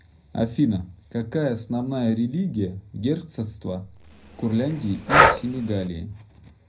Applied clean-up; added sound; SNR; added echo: none; Breathing; -4 dB; reverberation time 0.4 s.